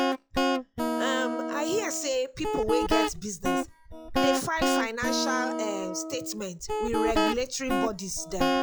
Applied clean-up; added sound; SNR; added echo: classical method log-MMSE.